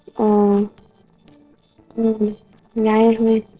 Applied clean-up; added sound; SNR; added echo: neural separator model SepFormer DNS4.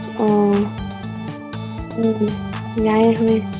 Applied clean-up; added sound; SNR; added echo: none; Organ; 8 dB; none.